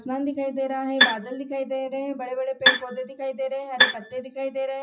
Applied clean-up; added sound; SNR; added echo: classical method WPE with log-MMSE.